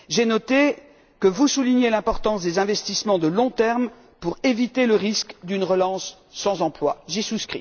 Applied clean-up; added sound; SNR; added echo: none; none; none; none.